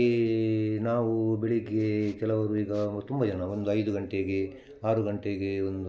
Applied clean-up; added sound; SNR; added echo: none; none; none; none.